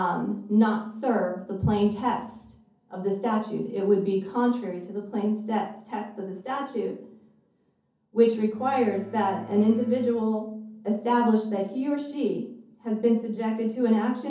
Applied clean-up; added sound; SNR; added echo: none; Bowed string instrument; 20 dB; reverberation time 0.5 s.